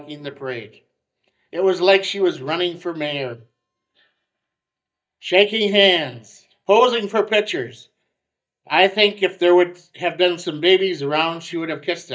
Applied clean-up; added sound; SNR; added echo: neural mask model DeepFilterNet 3.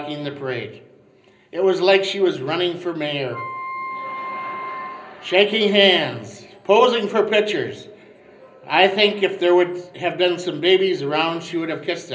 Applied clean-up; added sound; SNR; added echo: none; Wind instrument, woodwind instrument; 11 dB; reverberation time 0.5 s.